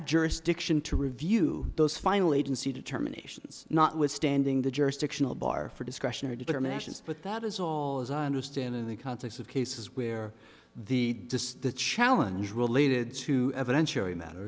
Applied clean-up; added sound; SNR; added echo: none; none; none; none.